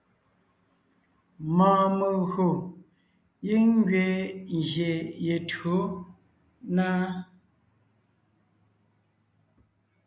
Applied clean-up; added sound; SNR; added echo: none; none; none; none.